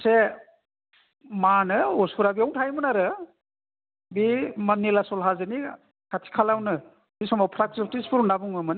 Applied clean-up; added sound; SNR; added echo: none; none; none; none.